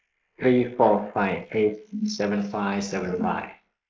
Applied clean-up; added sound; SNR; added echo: neural mask model Resemble Enhance denoiser.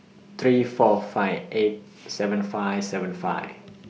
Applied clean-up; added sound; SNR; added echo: none; none; none; none.